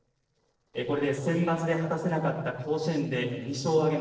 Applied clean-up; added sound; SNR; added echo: neural separator model SepFormer DNS4.